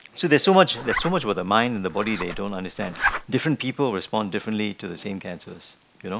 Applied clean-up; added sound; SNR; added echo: neural mask model Resemble Enhance denoiser.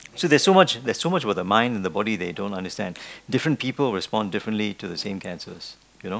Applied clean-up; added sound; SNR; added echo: none; none; none; none.